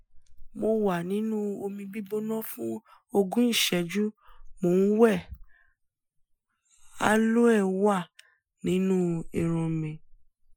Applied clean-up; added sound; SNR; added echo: classical method Wiener filter.